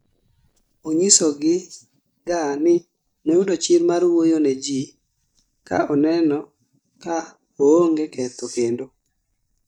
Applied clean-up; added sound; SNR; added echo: neural mask model DeepFilterNet 3.